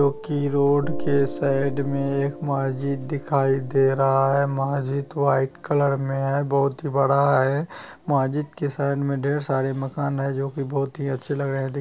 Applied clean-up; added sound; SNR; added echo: none; Piano; 12 dB; none.